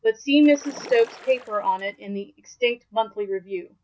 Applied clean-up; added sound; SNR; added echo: none; Splash, splatter; 20 dB; none.